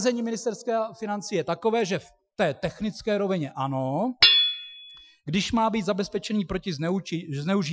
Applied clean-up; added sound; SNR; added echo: classical method Wiener filter.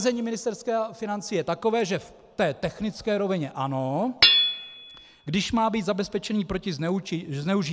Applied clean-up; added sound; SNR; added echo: none; Hammer / Chink, clink; 4 dB; none.